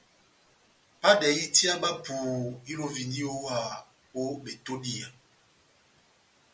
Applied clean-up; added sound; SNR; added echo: none; none; none; none.